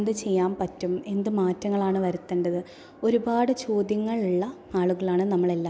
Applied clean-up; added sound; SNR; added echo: none; none; none; none.